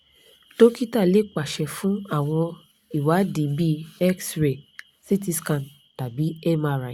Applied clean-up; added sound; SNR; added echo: none; none; none; none.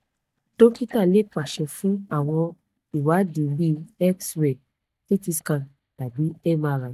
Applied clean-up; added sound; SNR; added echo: neural mask model DeepFilterNet 3.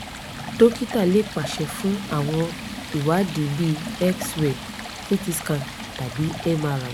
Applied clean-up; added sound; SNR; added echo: none; Stream; 10 dB; none.